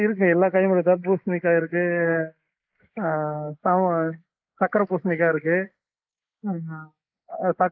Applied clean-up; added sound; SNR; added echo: neural mask model Resemble Enhance denoiser.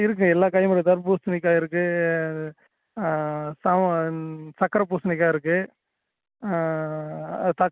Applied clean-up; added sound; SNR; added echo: none; none; none; none.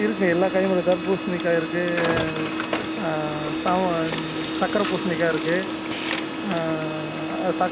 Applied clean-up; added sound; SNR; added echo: none; Printer; 2 dB; none.